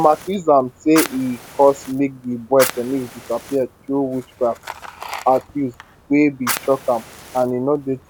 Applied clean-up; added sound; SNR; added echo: none; Fire; 13 dB; none.